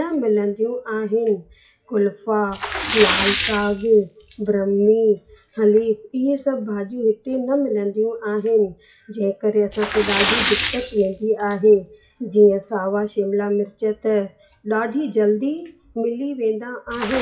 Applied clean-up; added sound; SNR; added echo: classical method WPE with log-MMSE.